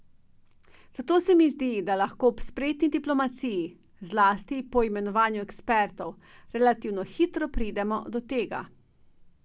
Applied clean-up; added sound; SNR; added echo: none; none; none; none.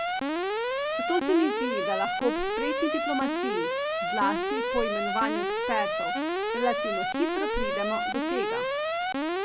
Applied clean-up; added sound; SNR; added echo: none; Alarm; -3 dB; none.